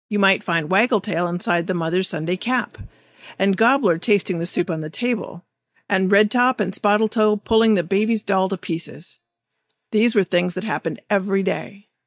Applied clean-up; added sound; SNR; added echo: neural mask model DeepFilterNet 3.